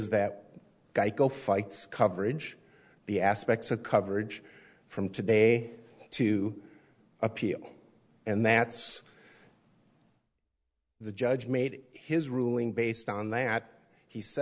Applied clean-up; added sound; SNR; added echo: none; none; none; none.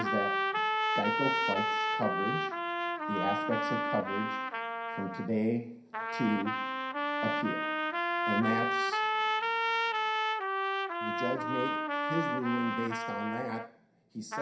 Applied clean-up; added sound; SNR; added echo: none; Trumpet; -4 dB; reverberation time 0.5 s.